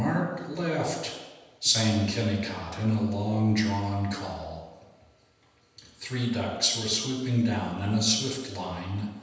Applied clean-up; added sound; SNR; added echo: none; none; none; reverberation time 1.1 s.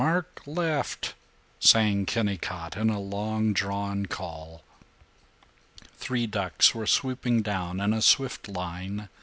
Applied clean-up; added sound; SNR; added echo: none; none; none; none.